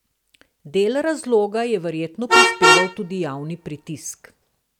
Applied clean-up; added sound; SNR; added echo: none; Vehicle horn, car horn, honking; -2 dB; none.